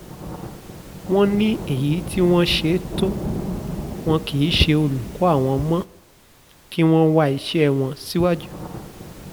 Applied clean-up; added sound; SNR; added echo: none; Rain / Thunderstorm; 11 dB; none.